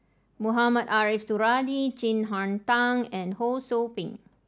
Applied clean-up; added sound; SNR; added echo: none; none; none; none.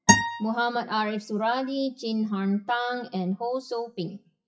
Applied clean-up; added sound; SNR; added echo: classical method WPE with log-MMSE.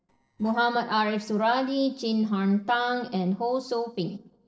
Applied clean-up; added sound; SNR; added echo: neural separator model SepFormer DNS4.